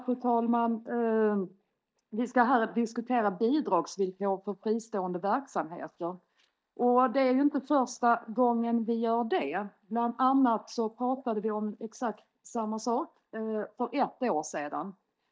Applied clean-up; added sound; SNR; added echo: neural mask model DeepFilterNet 3.